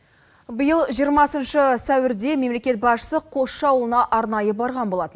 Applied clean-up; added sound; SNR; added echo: none; none; none; none.